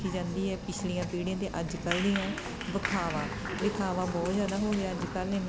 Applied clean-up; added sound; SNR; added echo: none; Applause; 4 dB; none.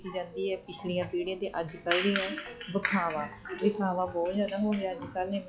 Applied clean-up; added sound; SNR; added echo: classical method log-MMSE.